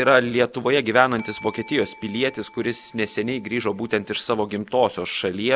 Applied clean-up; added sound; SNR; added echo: none; Bell; 19 dB; none.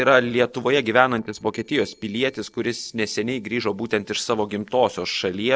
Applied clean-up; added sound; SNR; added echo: neural separator model SepFormer DNS4.